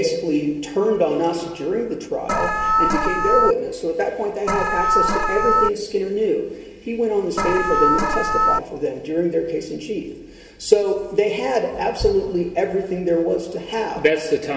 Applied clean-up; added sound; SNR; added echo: none; Alarm; -3 dB; reverberation time 1.6 s.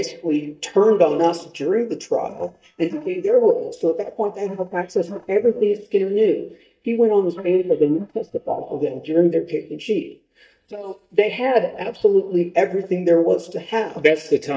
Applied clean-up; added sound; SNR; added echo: neural mask model DeepFilterNet 3.